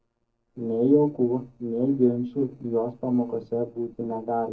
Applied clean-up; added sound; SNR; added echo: neural separator model SepFormer DNS4.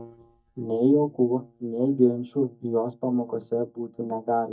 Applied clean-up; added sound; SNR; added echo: neural mask model DeepFilterNet 3.